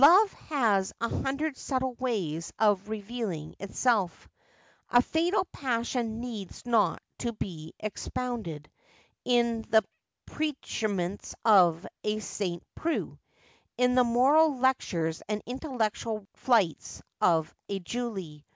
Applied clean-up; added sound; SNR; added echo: none; none; none; none.